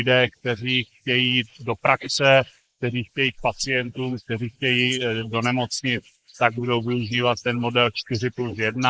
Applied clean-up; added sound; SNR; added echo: neural mask model Resemble Enhance denoiser.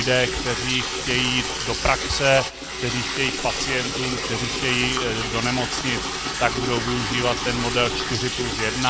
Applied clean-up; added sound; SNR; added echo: none; Liquid; 2 dB; none.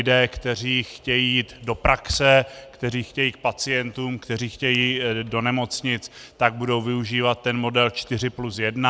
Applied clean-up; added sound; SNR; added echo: none; none; none; none.